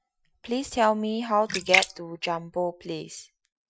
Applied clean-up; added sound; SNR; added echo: classical method Wiener filter.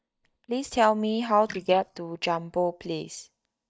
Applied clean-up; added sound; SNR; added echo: neural mask model DeepFilterNet 3.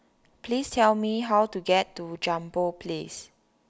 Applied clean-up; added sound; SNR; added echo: none; none; none; none.